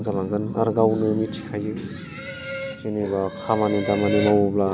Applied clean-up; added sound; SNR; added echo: none; none; none; none.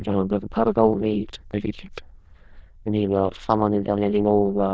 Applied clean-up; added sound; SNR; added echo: neural diffusion model UNIVERSE++.